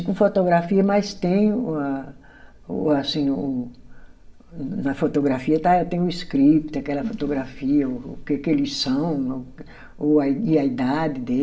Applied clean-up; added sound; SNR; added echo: none; none; none; reverberation time 0.5 s.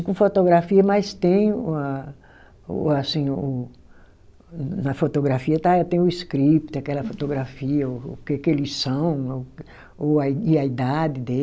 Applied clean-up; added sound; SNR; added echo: none; none; none; none.